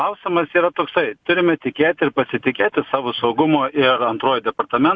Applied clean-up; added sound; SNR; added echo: none; none; none; none.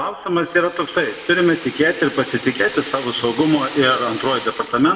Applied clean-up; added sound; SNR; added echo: none; Rattle (instrument); 13 dB; reverberation time 1.5 s.